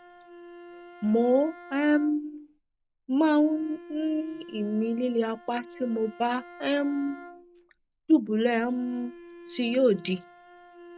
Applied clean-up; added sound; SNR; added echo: none; Bowed string instrument; 19 dB; none.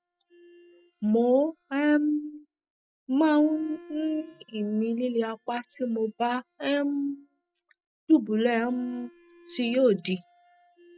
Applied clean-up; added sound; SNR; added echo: classical method spectral subtraction.